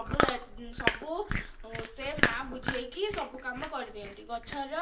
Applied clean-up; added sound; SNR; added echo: none; Chewing, mastication; -3 dB; reverberation time 0.3 s.